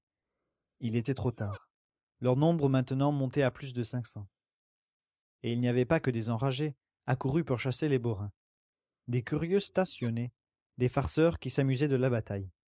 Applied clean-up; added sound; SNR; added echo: neural mask model Resemble Enhance denoiser.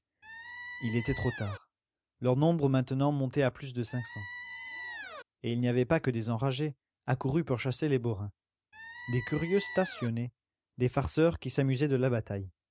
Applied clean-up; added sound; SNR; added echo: none; Squeak; 11 dB; none.